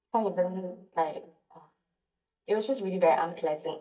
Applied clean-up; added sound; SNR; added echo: neural mask model DeepFilterNet 3.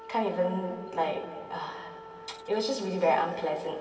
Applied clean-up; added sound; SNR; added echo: none; Wind instrument, woodwind instrument; 15 dB; reverberation time 2.5 s.